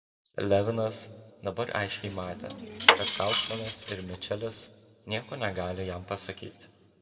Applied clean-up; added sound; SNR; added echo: none; Cutlery, silverware; -3 dB; reverberation time 1.5 s.